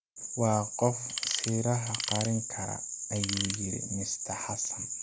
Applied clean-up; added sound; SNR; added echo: none; Tools; 6 dB; none.